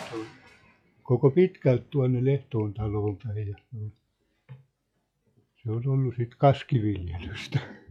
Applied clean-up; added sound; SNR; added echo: classical method log-MMSE.